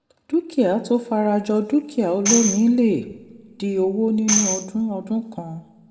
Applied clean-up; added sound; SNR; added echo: none; Tambourine; 5 dB; reverberation time 1.0 s.